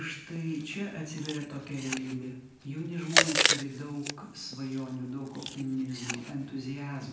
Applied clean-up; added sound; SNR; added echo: none; Chewing, mastication; -2 dB; reverberation time 0.8 s.